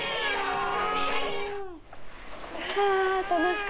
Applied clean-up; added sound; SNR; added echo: none; Animal; 3 dB; none.